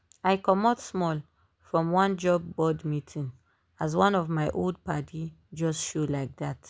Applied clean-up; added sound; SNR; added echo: none; none; none; none.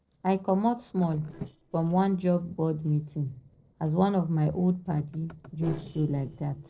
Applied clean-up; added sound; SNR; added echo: neural separator model SepFormer DNS4.